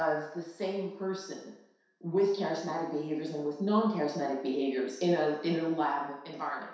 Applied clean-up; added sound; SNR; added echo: none; none; none; reverberation time 0.7 s.